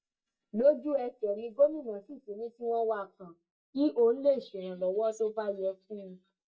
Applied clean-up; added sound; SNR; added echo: neural mask model DeepFilterNet 3.